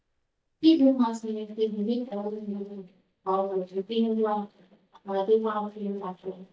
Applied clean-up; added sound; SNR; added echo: neural mask model DeepFilterNet 3.